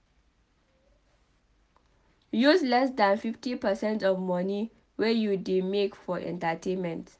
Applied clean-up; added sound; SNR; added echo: none; none; none; none.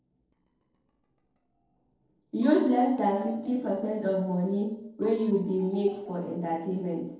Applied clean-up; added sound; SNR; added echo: neural separator model SepFormer DNS4.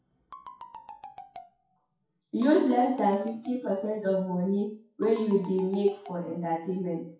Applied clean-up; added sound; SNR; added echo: classical method WPE with log-MMSE.